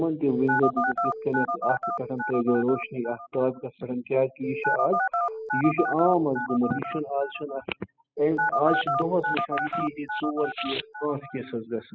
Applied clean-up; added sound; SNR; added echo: classical method spectral subtraction.